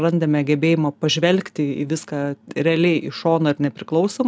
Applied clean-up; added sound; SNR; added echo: none; none; none; none.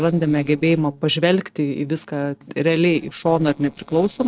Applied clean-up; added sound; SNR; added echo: neural separator model SepFormer DNS4.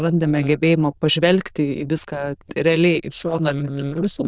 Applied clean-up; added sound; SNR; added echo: neural diffusion model UNIVERSE++.